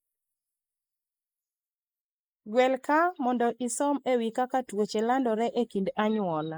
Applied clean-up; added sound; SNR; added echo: neural mask model Resemble Enhance denoiser.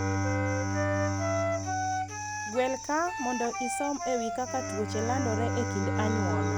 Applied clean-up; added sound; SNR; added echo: none; Wind instrument, woodwind instrument + Bowed string instrument; -3 dB; none.